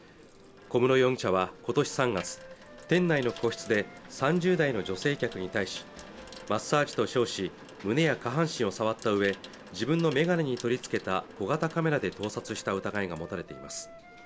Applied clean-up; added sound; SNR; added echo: none; Sink (filling or washing) / Water tap, faucet + Wind instrument, woodwind instrument; 20 dB; none.